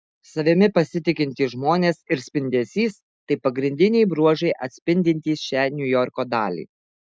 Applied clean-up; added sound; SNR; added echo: none; none; none; none.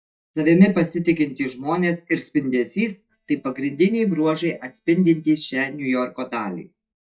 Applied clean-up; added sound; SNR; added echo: neural mask model DeepFilterNet 3.